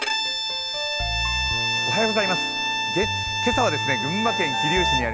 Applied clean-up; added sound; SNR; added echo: none; Bowed string instrument; -2 dB; none.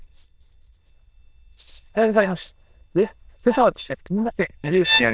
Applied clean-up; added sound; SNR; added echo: neural diffusion model UNIVERSE++.